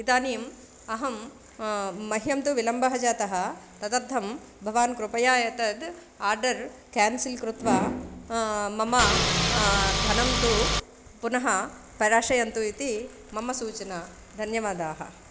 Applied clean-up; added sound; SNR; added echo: none; Engine / Car; -3 dB; none.